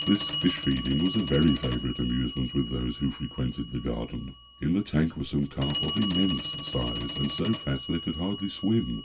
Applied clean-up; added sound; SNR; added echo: none; Telephone; 1 dB; reverberation time 0.2 s.